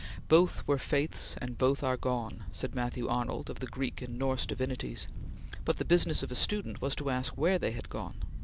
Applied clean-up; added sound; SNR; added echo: none; Wind; 8 dB; none.